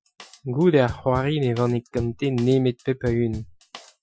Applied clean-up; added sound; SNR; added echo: classical method Wiener filter.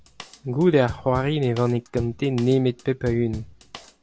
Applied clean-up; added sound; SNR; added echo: none; Drum kit; 17 dB; none.